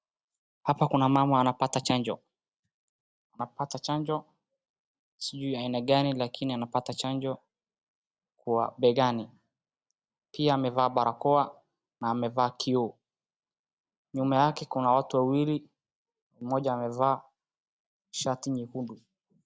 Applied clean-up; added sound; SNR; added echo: none; none; none; none.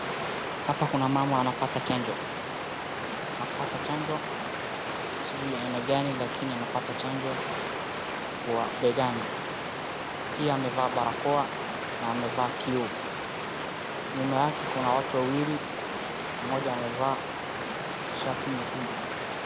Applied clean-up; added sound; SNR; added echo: none; Water; 1 dB; none.